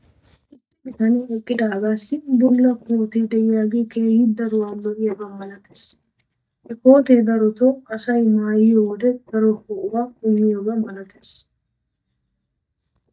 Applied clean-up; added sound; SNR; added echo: neural mask model DeepFilterNet 3.